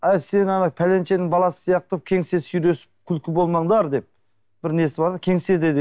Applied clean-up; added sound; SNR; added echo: none; none; none; none.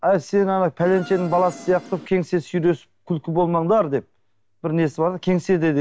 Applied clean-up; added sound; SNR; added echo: none; Insect; 17 dB; none.